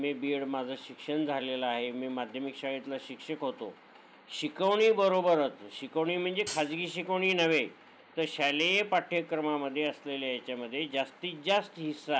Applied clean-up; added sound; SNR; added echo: none; Hi-hat; 10 dB; none.